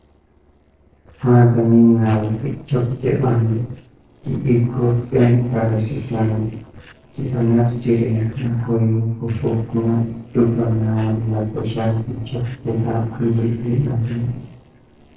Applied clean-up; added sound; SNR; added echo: neural separator model SepFormer DNS4.